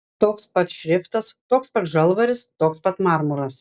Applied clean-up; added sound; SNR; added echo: none; none; none; none.